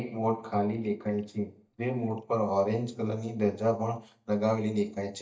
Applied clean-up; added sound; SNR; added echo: neural mask model DeepFilterNet 3.